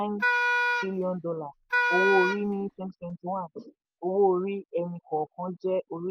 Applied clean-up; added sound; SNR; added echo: none; Wind instrument, woodwind instrument; -2 dB; none.